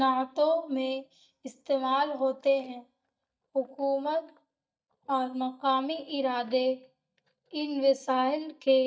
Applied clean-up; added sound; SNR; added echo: neural mask model DeepFilterNet 3.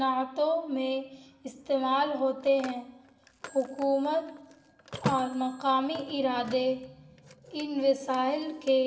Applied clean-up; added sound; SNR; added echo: none; Telephone; 15 dB; reverberation time 0.8 s.